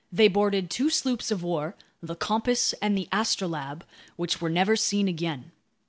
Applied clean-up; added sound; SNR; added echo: none; none; none; none.